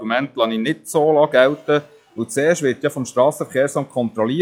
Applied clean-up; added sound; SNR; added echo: classical method log-MMSE.